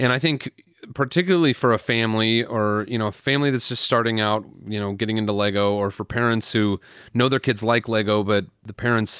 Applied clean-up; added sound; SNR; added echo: none; none; none; none.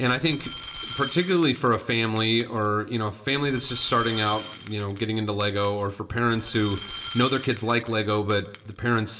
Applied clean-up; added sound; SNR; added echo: none; Glass; -2 dB; reverberation time 0.8 s.